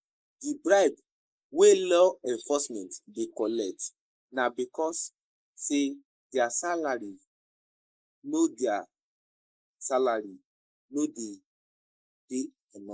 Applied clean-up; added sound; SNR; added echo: neural mask model Resemble Enhance denoiser.